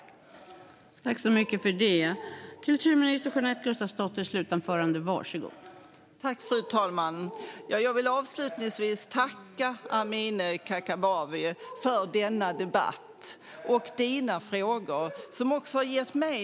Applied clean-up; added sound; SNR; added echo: none; Cheering; 18 dB; none.